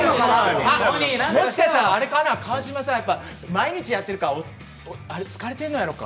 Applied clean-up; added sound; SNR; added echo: none; none; none; none.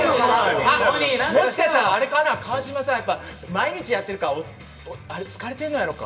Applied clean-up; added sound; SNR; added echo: none; none; none; reverberation time 0.3 s.